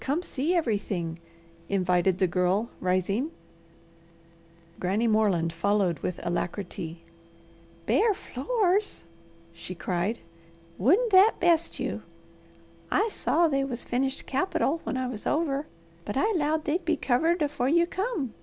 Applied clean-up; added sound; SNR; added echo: none; none; none; none.